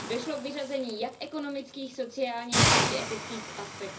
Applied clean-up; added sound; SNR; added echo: none; Hiss; -4 dB; reverberation time 0.4 s.